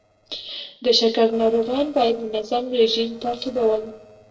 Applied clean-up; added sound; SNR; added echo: neural separator model SepFormer DNS4.